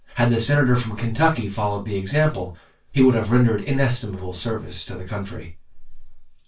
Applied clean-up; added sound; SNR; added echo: none; none; none; reverberation time 0.1 s.